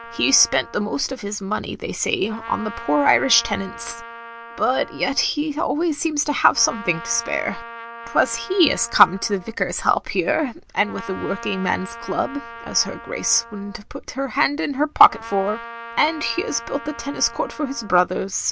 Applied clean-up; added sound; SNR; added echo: none; Trumpet; 15 dB; none.